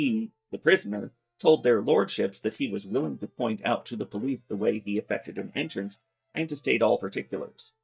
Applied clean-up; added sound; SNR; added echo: neural mask model DeepFilterNet 3.